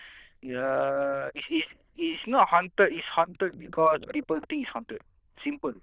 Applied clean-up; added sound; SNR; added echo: neural diffusion model UNIVERSE++.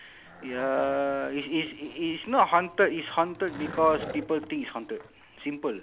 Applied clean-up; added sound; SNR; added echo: none; Skateboard; 17 dB; none.